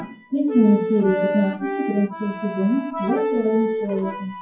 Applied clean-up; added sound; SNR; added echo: classical method WPE with log-MMSE.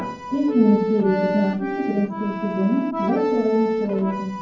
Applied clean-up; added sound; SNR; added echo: none; Accordion; 4 dB; reverberation time 0.9 s.